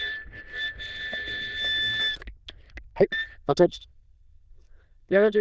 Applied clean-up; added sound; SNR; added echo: neural diffusion model UNIVERSE++.